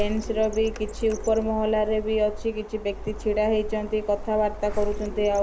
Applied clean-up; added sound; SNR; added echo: none; Printer; 8 dB; none.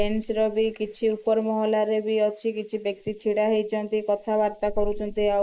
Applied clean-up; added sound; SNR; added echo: neural mask model Resemble Enhance denoiser.